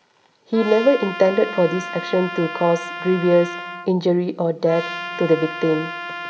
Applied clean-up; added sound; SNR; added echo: none; Trumpet; 11 dB; reverberation time 2.3 s.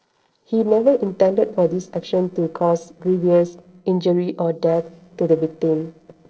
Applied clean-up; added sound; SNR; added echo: neural separator model SepFormer DNS4.